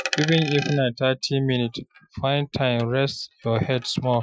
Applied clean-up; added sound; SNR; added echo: classical method Wiener filter.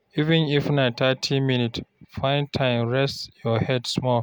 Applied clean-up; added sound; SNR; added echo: none; none; none; none.